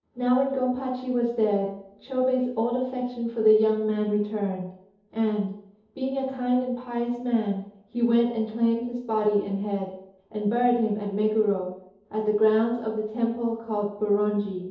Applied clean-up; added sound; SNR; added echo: none; none; none; reverberation time 0.8 s.